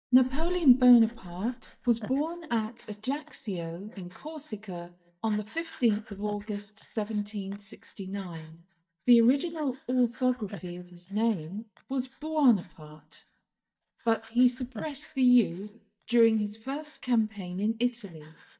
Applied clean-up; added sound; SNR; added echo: neural mask model DeepFilterNet 3.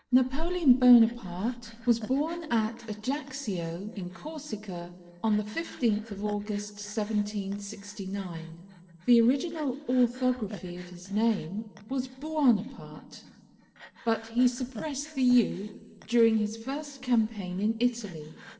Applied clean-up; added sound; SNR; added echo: neural separator model SepFormer DNS4.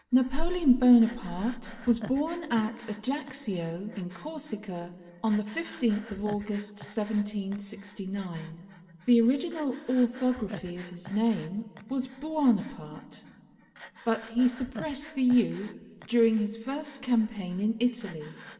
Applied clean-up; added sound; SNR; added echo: none; Breathing; 20 dB; reverberation time 1.8 s.